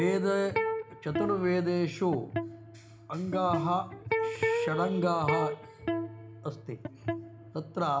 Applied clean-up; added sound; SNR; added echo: none; Electric guitar; 3 dB; reverberation time 0.4 s.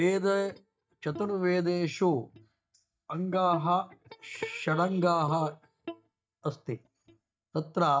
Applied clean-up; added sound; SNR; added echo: neural mask model DeepFilterNet 3.